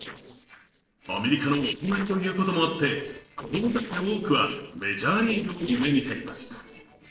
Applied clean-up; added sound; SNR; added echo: neural separator model SepFormer DNS4.